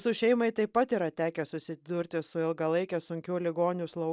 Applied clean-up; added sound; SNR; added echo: none; none; none; none.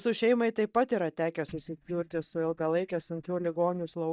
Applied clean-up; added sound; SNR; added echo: neural mask model DeepFilterNet 3.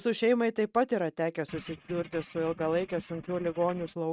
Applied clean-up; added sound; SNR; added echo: neural mask model RNNoise.